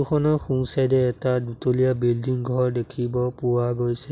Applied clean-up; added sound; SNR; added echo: none; none; none; none.